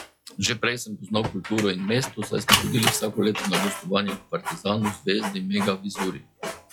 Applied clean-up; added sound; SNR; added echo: classical method log-MMSE.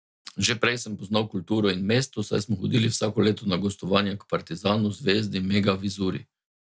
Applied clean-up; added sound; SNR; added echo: none; none; none; none.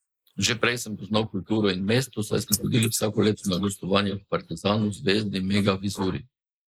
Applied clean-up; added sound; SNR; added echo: neural mask model Resemble Enhance denoiser.